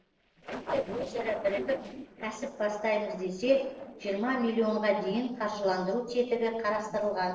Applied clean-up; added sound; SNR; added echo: neural separator model SepFormer DNS4.